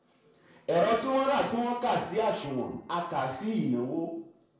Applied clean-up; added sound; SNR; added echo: neural separator model SepFormer DNS4.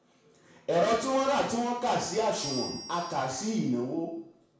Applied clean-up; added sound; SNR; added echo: none; Bell; 14 dB; reverberation time 0.7 s.